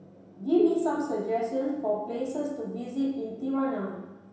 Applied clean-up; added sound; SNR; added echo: none; none; none; reverberation time 0.9 s.